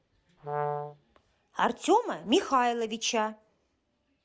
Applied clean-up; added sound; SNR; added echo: none; Brass instrument; 5 dB; none.